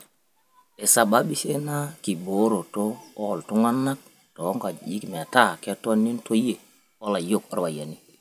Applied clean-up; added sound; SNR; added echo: none; none; none; none.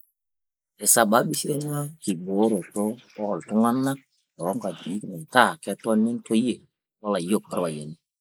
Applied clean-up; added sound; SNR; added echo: neural mask model Resemble Enhance denoiser.